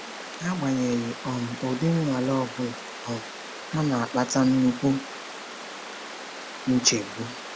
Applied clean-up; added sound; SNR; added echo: none; Water; 11 dB; none.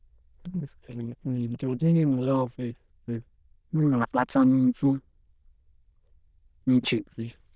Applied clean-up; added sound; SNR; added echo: neural diffusion model UNIVERSE++.